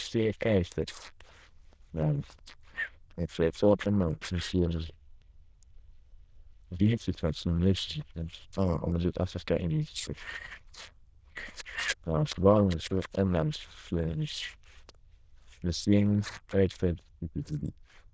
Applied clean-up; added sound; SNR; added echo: neural diffusion model UNIVERSE++.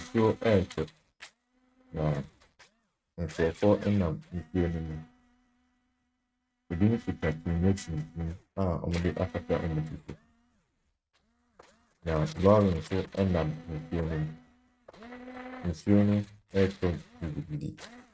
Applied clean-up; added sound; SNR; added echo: neural mask model RNNoise.